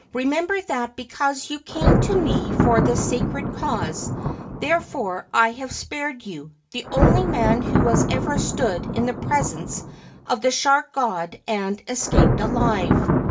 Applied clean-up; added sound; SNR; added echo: none; Thunder; -1 dB; reverberation time 0.2 s.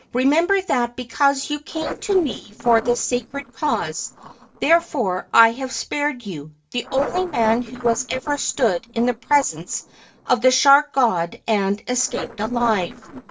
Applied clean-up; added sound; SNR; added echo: neural separator model SepFormer DNS4.